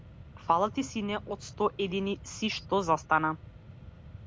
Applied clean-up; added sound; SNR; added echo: none; Mechanisms; 16 dB; none.